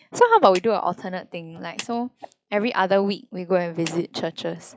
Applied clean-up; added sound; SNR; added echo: classical method log-MMSE.